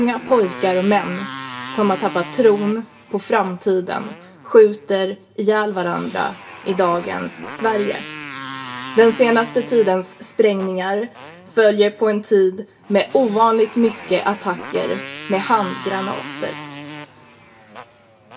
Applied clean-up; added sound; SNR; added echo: none; Motorcycle; 15 dB; reverberation time 0.2 s.